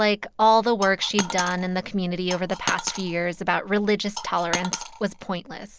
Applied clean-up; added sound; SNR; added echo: none; Coin (dropping); 9 dB; none.